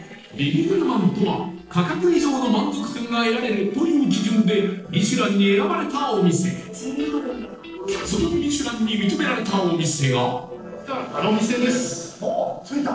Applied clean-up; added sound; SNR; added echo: neural separator model SepFormer DNS4.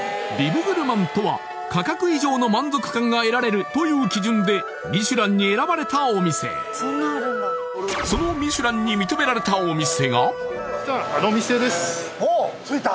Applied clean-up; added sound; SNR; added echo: none; none; none; none.